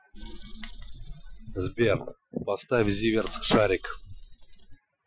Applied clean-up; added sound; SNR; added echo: classical method Wiener filter.